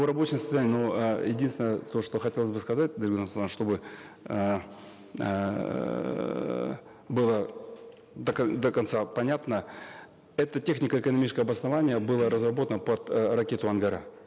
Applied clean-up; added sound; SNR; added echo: none; none; none; none.